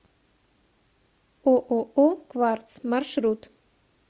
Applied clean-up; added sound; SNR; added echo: none; none; none; none.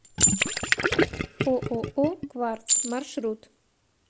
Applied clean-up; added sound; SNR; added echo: none; Gurgling + Chink, clink; -4 dB; none.